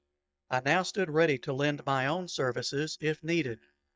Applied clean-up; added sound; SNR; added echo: neural mask model DeepFilterNet 3.